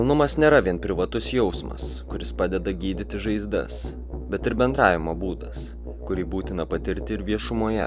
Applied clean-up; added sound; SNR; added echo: none; Musical instrument; 9 dB; none.